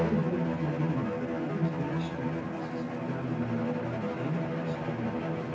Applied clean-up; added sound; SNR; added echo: none; Bowed string instrument; -2 dB; reverberation time 0.6 s.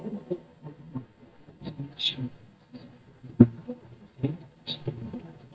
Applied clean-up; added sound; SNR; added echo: neural mask model DeepFilterNet 3.